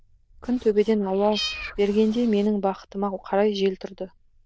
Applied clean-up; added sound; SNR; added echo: neural diffusion model UNIVERSE++.